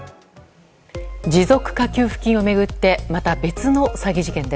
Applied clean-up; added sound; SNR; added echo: none; none; none; none.